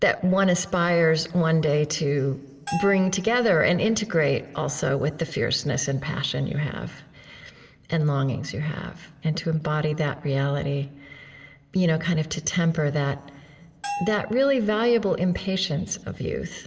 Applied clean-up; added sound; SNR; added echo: none; Bell; 13 dB; reverberation time 2.1 s.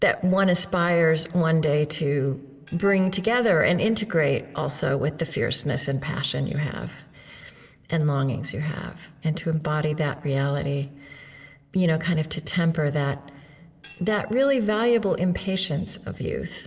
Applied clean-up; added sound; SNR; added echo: neural separator model SepFormer DNS4.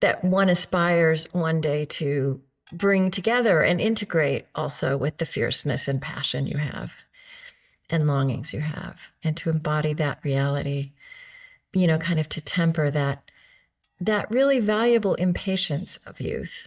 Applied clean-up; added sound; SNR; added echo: neural mask model DeepFilterNet 3.